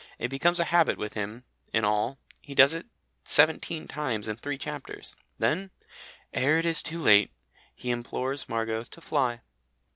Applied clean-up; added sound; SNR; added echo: none; none; none; none.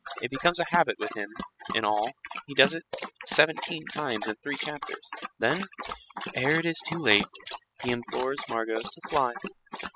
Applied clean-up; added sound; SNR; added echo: classical method spectral subtraction.